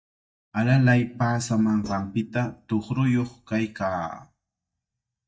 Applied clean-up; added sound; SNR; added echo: neural mask model DeepFilterNet 3.